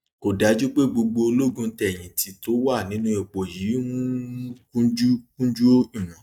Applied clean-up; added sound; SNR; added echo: neural mask model DeepFilterNet 3.